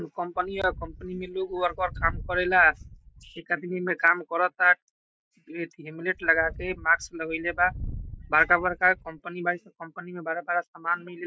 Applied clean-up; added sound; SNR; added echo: none; Wind; 13 dB; none.